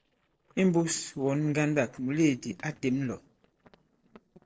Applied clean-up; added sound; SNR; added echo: neural separator model SepFormer DNS4.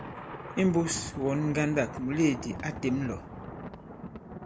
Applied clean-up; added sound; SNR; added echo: none; Thunder; 10 dB; none.